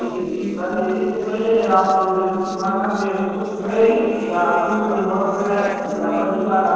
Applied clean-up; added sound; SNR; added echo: neural separator model SepFormer DNS4.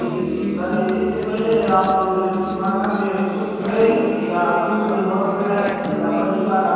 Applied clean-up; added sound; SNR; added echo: none; Acoustic guitar; 4 dB; reverberation time 2.1 s.